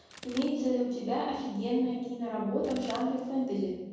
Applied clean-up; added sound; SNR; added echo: none; Bird; 15 dB; reverberation time 1.3 s.